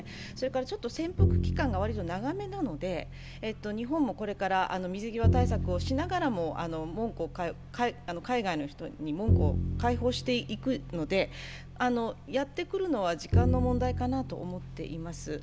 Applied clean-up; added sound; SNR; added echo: none; Bowed string instrument; 1 dB; none.